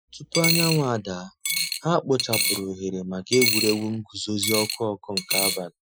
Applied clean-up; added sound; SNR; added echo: classical method Wiener filter.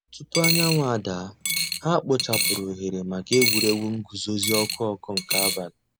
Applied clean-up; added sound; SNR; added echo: none; Coin (dropping); 2 dB; none.